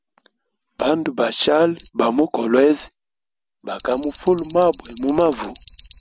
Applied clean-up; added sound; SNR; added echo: none; Alarm; 7 dB; none.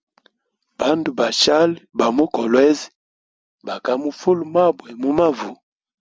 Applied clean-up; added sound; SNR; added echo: none; none; none; none.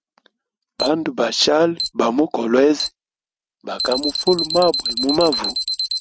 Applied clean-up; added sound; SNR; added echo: neural mask model RNNoise.